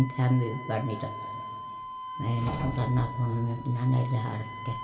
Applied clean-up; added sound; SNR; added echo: none; Wind instrument, woodwind instrument; 11 dB; reverberation time 2.0 s.